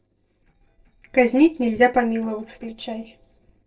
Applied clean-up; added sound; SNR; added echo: neural separator model SepFormer DNS4.